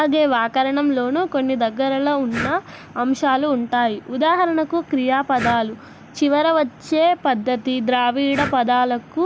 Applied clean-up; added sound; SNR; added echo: none; Breathing; 17 dB; none.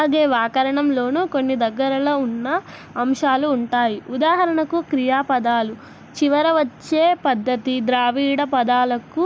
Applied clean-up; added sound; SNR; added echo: none; none; none; none.